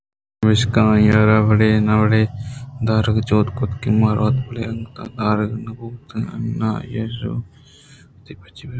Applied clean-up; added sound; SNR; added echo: none; none; none; none.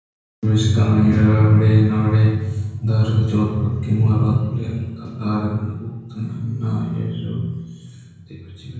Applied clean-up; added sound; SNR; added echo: none; none; none; reverberation time 1.0 s.